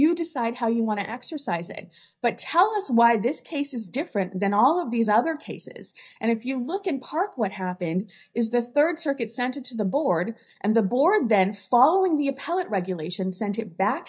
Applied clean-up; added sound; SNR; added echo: neural mask model DeepFilterNet 3.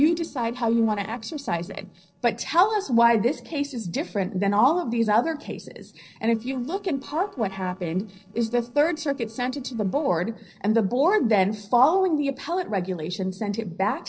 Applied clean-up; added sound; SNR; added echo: neural separator model SepFormer DNS4.